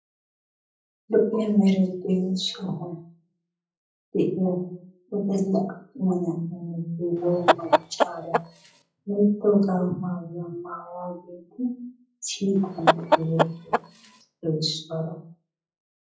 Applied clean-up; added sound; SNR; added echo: classical method WPE with log-MMSE.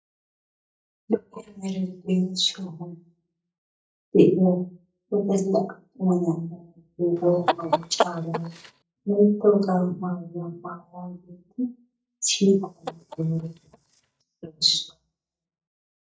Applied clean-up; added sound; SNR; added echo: neural mask model DeepFilterNet 3.